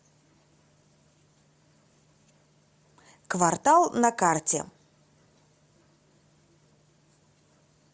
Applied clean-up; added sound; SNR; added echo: none; none; none; none.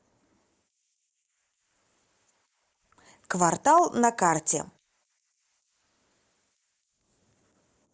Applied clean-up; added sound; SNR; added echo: neural mask model Resemble Enhance denoiser.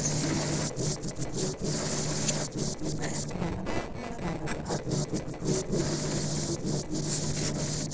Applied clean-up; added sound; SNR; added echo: neural separator model SepFormer DNS4.